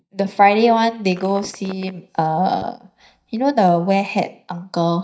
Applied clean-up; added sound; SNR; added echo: neural mask model DeepFilterNet 3.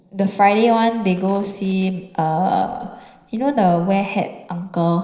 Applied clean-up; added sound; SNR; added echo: neural separator model SepFormer DNS4.